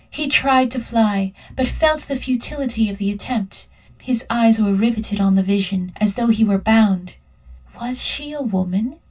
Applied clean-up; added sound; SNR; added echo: none; none; none; reverberation time 0.1 s.